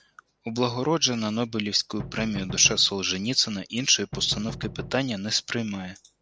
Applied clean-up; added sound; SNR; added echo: none; Knock; 12 dB; none.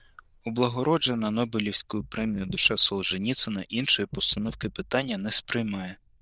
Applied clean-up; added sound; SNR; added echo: neural diffusion model UNIVERSE++.